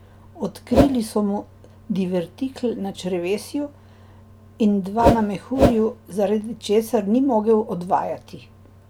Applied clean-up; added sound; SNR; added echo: none; Whoosh, swoosh, swish; -3 dB; none.